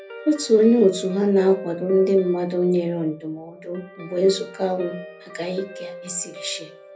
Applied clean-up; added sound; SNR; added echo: none; Guitar; 17 dB; reverberation time 0.3 s.